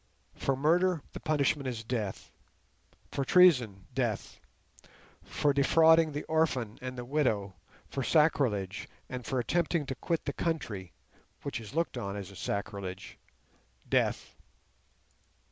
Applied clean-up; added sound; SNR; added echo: none; none; none; none.